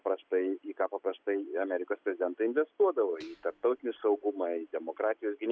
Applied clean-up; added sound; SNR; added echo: none; none; none; none.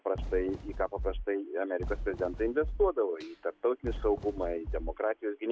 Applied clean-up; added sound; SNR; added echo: none; Fireworks; 7 dB; none.